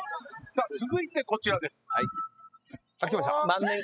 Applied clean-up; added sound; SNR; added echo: classical method spectral subtraction.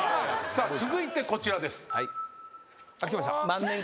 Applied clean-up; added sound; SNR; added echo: none; none; none; none.